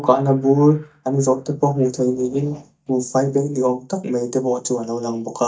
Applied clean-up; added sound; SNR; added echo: neural mask model DeepFilterNet 3.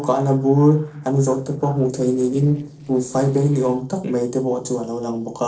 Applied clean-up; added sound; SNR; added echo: neural separator model SepFormer DNS4.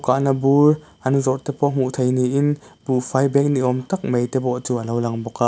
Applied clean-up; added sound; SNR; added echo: none; none; none; none.